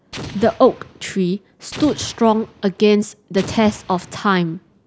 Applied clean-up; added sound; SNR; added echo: none; Explosion; 17 dB; none.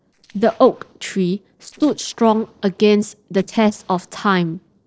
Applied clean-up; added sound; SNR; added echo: neural separator model SepFormer DNS4.